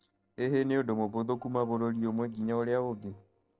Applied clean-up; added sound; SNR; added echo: neural separator model SepFormer DNS4.